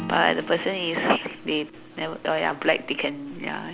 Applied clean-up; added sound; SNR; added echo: none; Acoustic guitar / Strum; 15 dB; none.